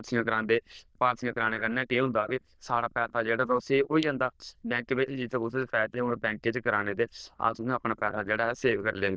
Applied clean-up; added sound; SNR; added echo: neural diffusion model UNIVERSE++.